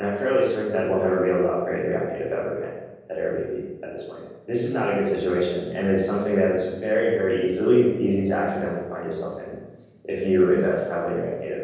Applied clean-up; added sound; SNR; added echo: none; none; none; reverberation time 1.3 s.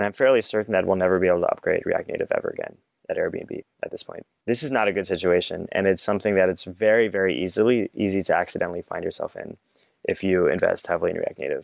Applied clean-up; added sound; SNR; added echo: none; none; none; none.